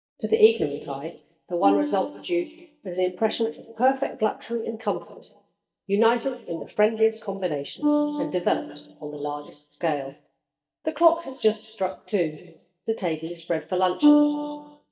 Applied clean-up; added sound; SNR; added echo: neural mask model DeepFilterNet 3.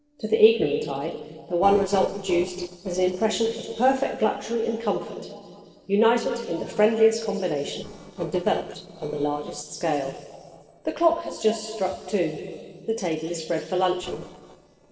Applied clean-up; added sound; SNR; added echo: neural separator model SepFormer DNS4.